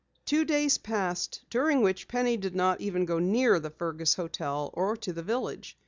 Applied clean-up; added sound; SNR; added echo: none; none; none; none.